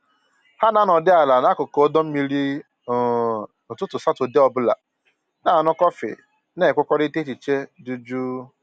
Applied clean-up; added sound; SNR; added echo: none; none; none; none.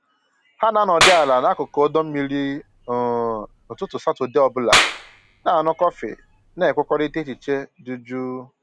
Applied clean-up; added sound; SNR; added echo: none; Clapping; 4 dB; none.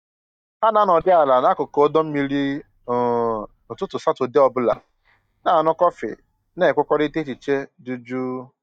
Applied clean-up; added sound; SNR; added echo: neural mask model DeepFilterNet 3.